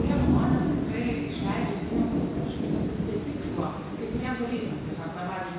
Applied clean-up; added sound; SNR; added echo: none; Thunder / Rain; -5 dB; reverberation time 1.0 s.